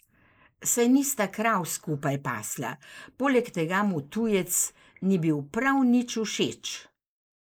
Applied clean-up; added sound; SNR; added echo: neural mask model Resemble Enhance denoiser.